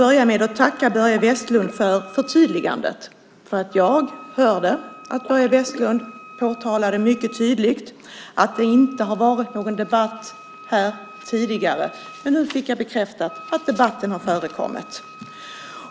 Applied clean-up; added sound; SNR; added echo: none; Wind instrument, woodwind instrument + Splash, splatter; 20 dB; none.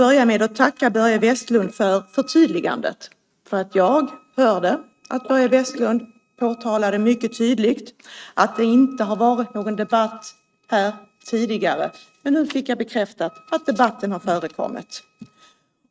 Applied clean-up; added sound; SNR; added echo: neural mask model RNNoise.